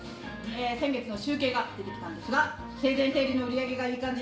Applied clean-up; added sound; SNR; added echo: none; none; none; reverberation time 0.7 s.